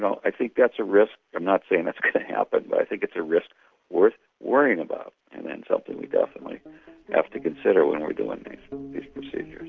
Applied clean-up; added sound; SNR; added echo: none; none; none; none.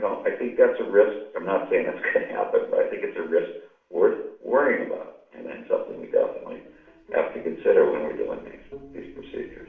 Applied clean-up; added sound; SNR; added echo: none; none; none; reverberation time 0.6 s.